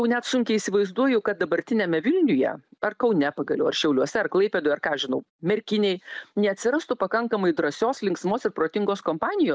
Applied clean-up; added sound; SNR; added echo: none; none; none; none.